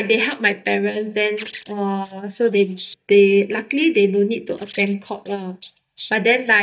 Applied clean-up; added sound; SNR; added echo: neural mask model DeepFilterNet 3.